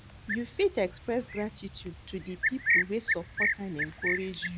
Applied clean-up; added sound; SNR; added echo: none; Cricket; -3 dB; none.